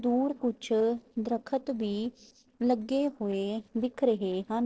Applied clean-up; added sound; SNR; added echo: neural separator model SepFormer DNS4.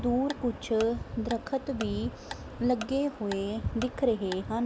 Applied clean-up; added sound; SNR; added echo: none; Tick-tock; 16 dB; none.